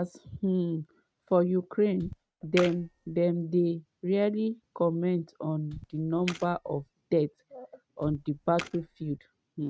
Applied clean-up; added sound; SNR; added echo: neural mask model RNNoise.